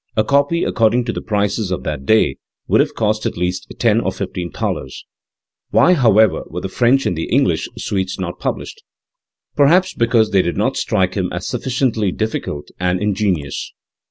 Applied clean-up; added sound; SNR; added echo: none; none; none; none.